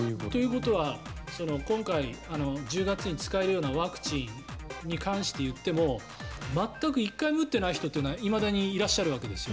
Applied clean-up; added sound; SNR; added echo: none; Drum kit; 11 dB; none.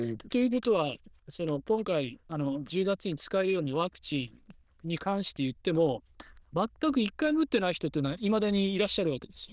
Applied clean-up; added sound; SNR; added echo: neural diffusion model UNIVERSE++.